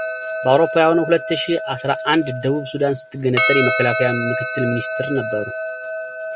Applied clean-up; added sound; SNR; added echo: none; Percussion; 5 dB; none.